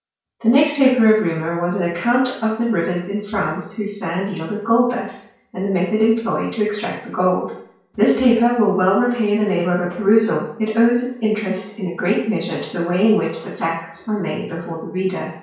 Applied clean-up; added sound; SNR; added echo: none; none; none; reverberation time 0.5 s.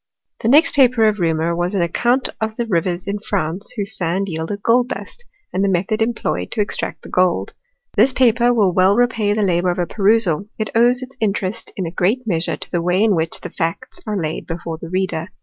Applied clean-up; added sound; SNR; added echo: none; none; none; none.